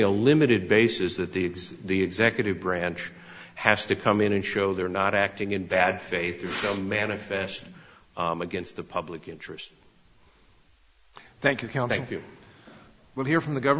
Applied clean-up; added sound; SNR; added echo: none; none; none; none.